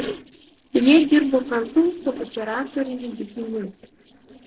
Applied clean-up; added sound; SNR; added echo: neural separator model SepFormer DNS4.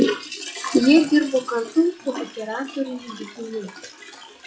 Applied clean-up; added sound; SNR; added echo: classical method WPE with log-MMSE.